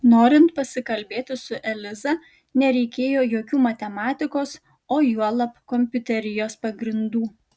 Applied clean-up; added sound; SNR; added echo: none; none; none; none.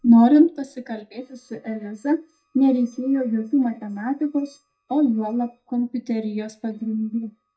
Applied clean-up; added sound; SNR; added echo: neural mask model DeepFilterNet 3.